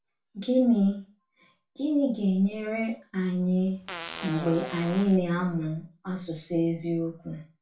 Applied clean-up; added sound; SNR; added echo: none; Fart; 12 dB; reverberation time 0.3 s.